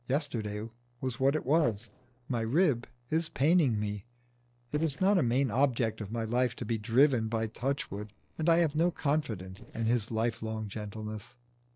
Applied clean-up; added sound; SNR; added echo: neural separator model SepFormer DNS4.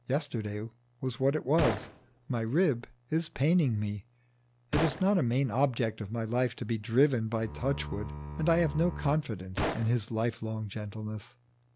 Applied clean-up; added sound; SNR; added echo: none; Bowed string instrument + Gunshot, gunfire; 9 dB; none.